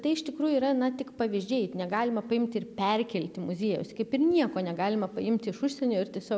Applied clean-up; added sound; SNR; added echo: none; none; none; none.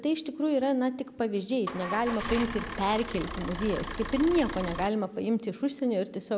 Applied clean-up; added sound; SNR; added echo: none; Idling / Engine starting / Motor vehicle (road); 7 dB; none.